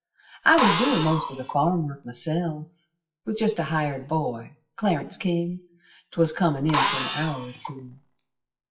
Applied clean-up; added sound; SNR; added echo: classical method WPE with log-MMSE.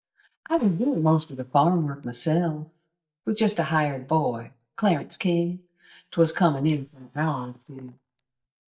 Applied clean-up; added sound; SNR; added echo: neural mask model DeepFilterNet 3.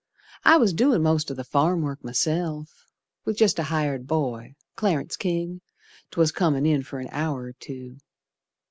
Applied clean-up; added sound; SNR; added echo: none; none; none; none.